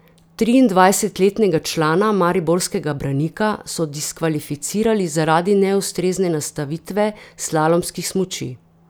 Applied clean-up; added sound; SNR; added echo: none; none; none; none.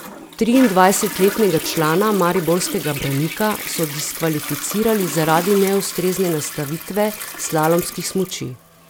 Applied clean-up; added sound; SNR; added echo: none; Toilet flush; 11 dB; none.